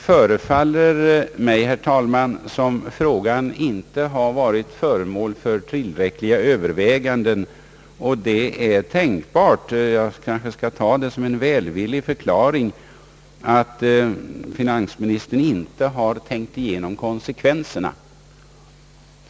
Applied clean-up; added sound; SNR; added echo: none; none; none; none.